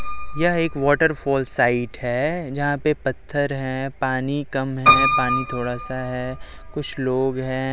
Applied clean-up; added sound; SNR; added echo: none; Piano; 4 dB; none.